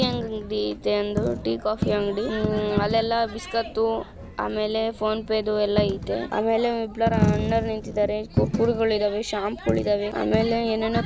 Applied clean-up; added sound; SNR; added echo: none; Coin (dropping); 6 dB; none.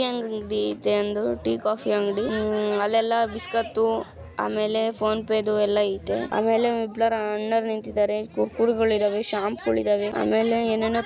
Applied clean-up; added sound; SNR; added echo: none; none; none; none.